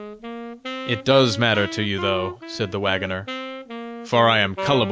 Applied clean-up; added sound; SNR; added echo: none; Wind instrument, woodwind instrument; 10 dB; none.